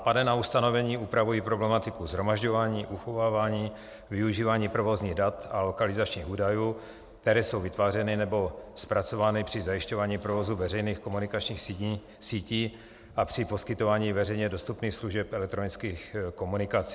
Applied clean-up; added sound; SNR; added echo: none; none; none; none.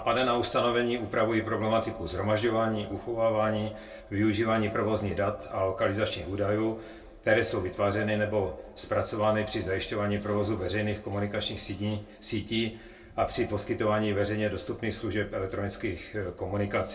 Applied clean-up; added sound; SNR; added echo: none; none; none; reverberation time 0.2 s.